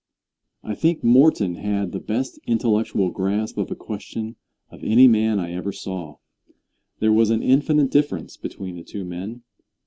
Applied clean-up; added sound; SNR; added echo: none; none; none; none.